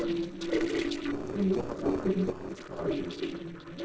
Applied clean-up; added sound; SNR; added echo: neural separator model SepFormer DNS4.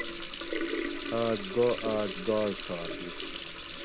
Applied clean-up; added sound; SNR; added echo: none; Water tap, faucet; 2 dB; none.